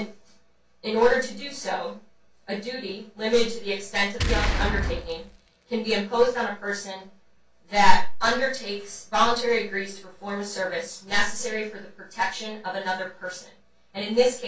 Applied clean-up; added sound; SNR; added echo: none; Boom; 5 dB; reverberation time 0.2 s.